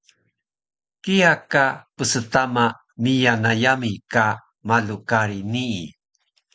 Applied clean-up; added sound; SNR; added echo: none; none; none; none.